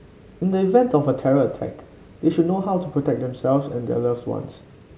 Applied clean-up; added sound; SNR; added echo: none; none; none; none.